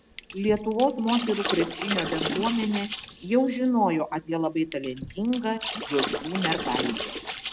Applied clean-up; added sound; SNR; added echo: none; Water / Splash, splatter; 6 dB; none.